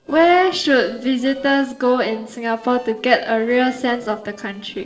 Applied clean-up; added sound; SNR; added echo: neural separator model SepFormer DNS4.